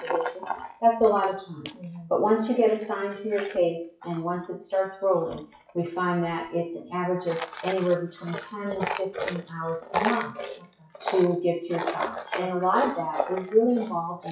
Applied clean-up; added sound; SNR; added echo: classical method WPE with log-MMSE.